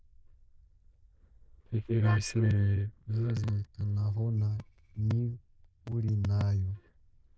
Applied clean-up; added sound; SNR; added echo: neural diffusion model UNIVERSE++.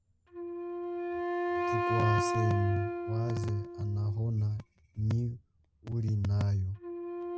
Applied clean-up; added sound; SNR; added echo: none; Wind instrument, woodwind instrument; 3 dB; none.